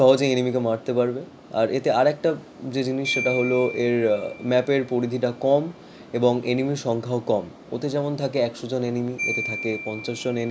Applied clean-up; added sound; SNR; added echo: none; Marimba, xylophone; 14 dB; none.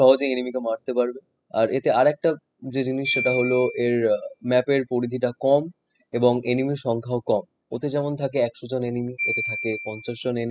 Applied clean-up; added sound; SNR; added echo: classical method spectral subtraction.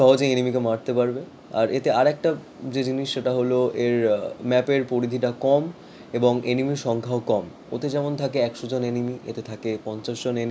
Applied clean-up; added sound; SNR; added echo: none; none; none; none.